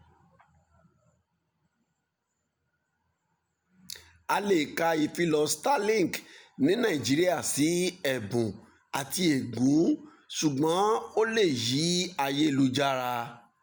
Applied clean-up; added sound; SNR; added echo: none; none; none; none.